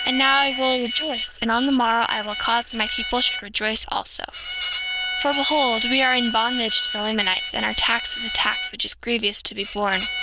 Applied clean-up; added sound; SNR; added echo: neural diffusion model UNIVERSE++.